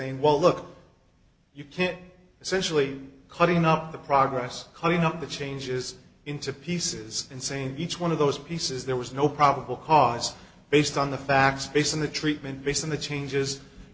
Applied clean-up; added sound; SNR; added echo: none; none; none; none.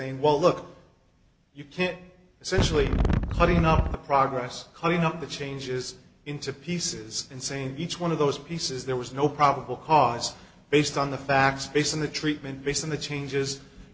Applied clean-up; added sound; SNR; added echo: none; Wind; -2 dB; none.